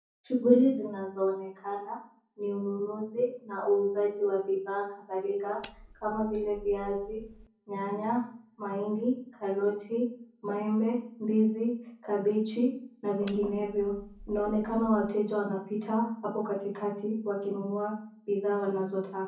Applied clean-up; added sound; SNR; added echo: none; Cutlery, silverware; 20 dB; reverberation time 0.6 s.